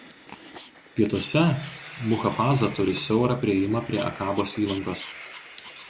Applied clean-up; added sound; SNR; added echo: none; Dog + Train; 17 dB; none.